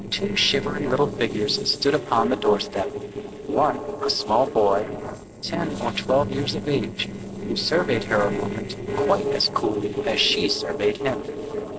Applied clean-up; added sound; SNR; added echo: neural separator model SepFormer DNS4.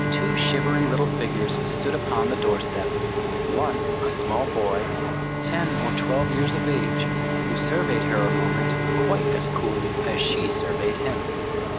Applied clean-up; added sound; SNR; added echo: none; Engine / Mechanisms + Bowed string instrument; -4 dB; none.